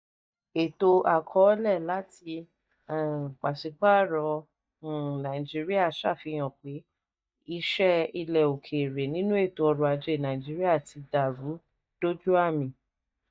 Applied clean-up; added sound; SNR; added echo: neural mask model DeepFilterNet 3.